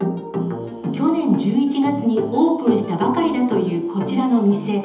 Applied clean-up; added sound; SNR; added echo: none; none; none; reverberation time 0.8 s.